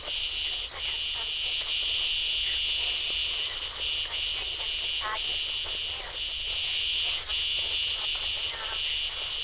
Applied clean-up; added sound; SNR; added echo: neural diffusion model UNIVERSE++.